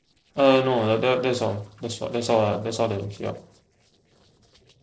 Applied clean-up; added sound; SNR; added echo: neural separator model SepFormer DNS4.